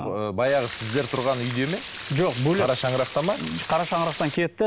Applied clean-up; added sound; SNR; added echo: none; Stream; 12 dB; none.